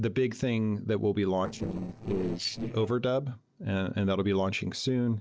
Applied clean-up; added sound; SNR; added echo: neural separator model SepFormer DNS4.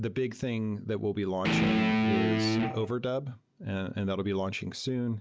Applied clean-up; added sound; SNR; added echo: none; Guitar; -4 dB; none.